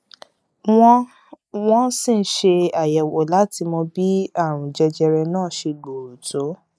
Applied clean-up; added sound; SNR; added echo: neural mask model Resemble Enhance denoiser.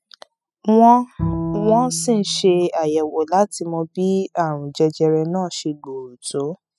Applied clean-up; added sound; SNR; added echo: classical method spectral subtraction.